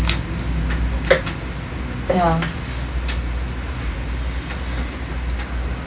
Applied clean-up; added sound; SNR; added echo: none; none; none; none.